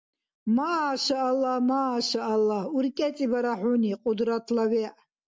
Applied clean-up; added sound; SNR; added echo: none; none; none; none.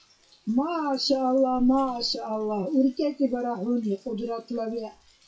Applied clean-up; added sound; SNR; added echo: classical method WPE with log-MMSE.